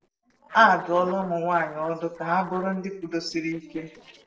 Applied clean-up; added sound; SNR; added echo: neural separator model SepFormer DNS4.